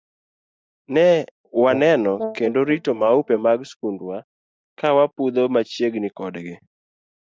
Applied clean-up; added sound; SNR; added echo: neural mask model DeepFilterNet 3.